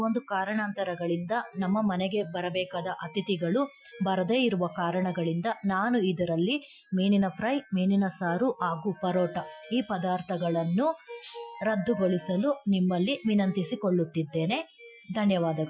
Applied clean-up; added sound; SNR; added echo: classical method Wiener filter.